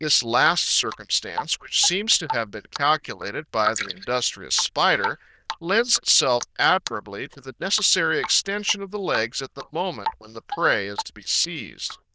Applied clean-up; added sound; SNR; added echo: neural diffusion model UNIVERSE++.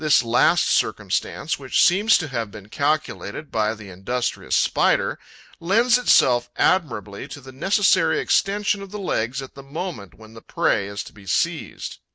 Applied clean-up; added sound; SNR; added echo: none; none; none; none.